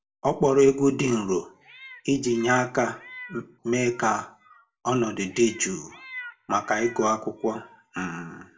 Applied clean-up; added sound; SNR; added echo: none; Meow; 19 dB; reverberation time 0.2 s.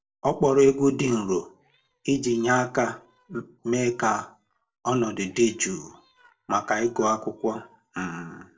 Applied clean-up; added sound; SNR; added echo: neural separator model SepFormer DNS4.